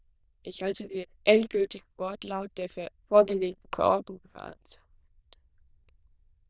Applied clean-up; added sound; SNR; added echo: neural diffusion model UNIVERSE++.